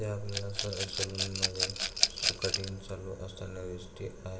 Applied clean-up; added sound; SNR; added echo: none; Rattle / Glass; -5 dB; reverberation time 0.6 s.